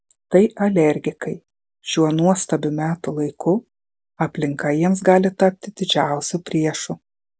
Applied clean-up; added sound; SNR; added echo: none; none; none; none.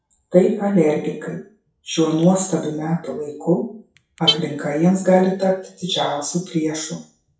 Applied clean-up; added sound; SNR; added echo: classical method WPE with log-MMSE.